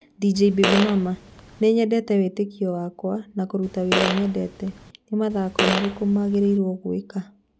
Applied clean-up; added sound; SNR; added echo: none; Fart; 5 dB; none.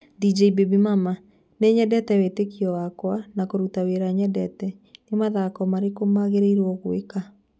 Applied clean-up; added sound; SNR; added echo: none; none; none; none.